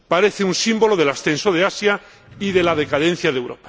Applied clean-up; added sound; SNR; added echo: none; Drawer open or close; 20 dB; none.